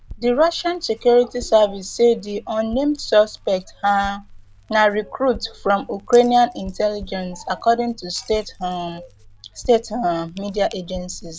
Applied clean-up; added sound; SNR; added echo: none; Crackle + Glass; 20 dB; none.